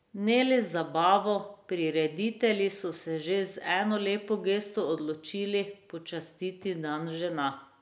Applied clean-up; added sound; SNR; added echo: none; none; none; none.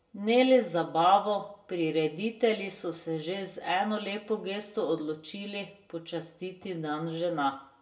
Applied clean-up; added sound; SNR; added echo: none; none; none; reverberation time 0.1 s.